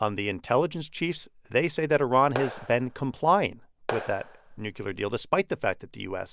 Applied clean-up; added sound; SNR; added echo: none; Clapping; 10 dB; none.